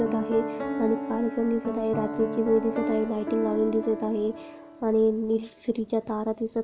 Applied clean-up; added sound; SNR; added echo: none; Piano; 7 dB; none.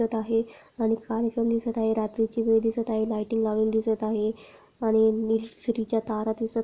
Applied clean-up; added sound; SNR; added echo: none; none; none; none.